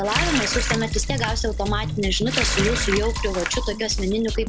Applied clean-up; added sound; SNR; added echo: none; Water tap, faucet + Drum kit; 0 dB; none.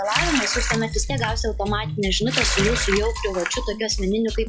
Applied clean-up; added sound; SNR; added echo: classical method log-MMSE.